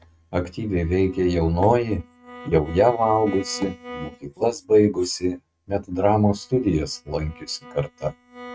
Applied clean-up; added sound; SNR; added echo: neural mask model RNNoise.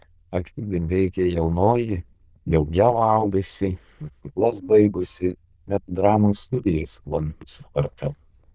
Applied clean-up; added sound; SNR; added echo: neural diffusion model UNIVERSE++.